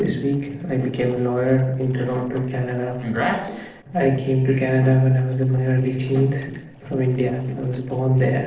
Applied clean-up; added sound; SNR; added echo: neural separator model SepFormer DNS4.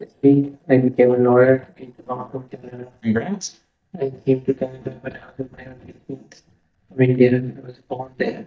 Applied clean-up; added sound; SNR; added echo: neural mask model DeepFilterNet 3.